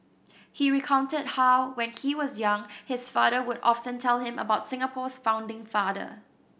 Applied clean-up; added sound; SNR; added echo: none; none; none; none.